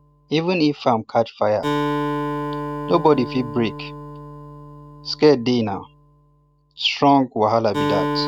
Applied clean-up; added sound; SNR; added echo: none; Acoustic guitar; 7 dB; none.